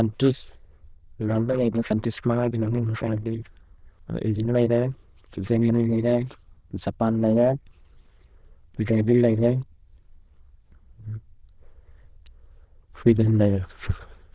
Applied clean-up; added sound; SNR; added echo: neural diffusion model UNIVERSE++.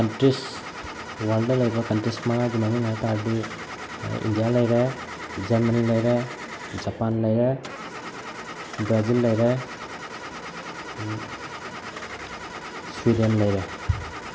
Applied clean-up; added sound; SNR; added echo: none; Engine starting / Car; 12 dB; none.